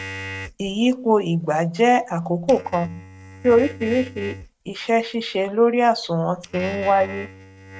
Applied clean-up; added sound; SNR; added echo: neural mask model RNNoise.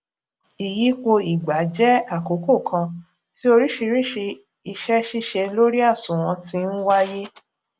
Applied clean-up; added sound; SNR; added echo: none; none; none; none.